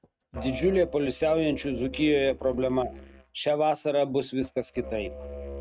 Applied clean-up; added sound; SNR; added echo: neural mask model RNNoise.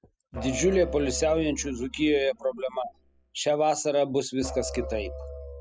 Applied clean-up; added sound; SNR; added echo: classical method spectral subtraction.